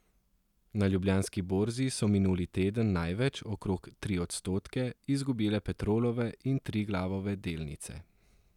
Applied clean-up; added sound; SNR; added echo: none; none; none; none.